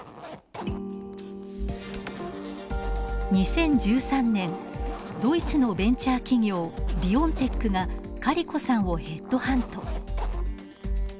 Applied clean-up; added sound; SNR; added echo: none; Zipper (clothing); 18 dB; none.